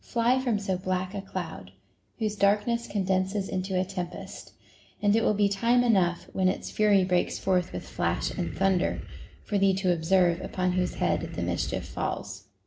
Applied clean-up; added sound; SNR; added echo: none; Animal; 12 dB; none.